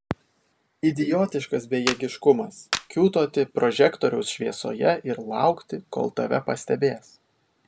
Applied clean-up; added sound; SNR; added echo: none; Clapping; 9 dB; none.